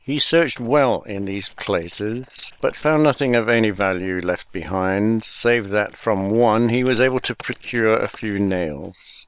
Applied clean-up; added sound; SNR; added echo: neural separator model SepFormer WHAM!.